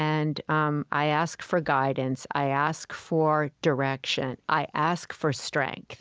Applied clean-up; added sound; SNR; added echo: none; none; none; none.